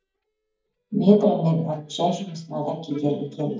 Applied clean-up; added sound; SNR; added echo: neural mask model DeepFilterNet 3.